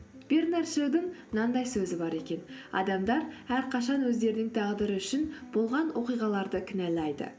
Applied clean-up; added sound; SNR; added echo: none; none; none; none.